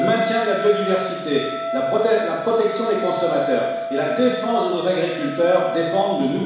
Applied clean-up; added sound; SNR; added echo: none; Wind instrument, woodwind instrument; 6 dB; reverberation time 1.1 s.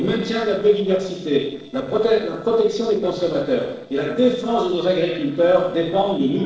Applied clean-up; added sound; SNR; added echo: neural separator model SepFormer DNS4.